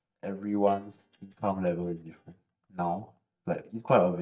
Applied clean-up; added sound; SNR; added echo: neural mask model DeepFilterNet 3.